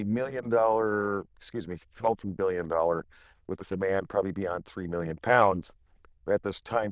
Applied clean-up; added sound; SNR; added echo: neural diffusion model UNIVERSE++.